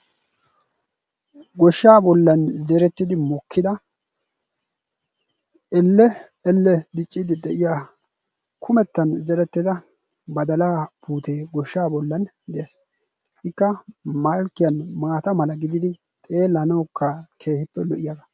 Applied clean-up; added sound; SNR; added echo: none; none; none; none.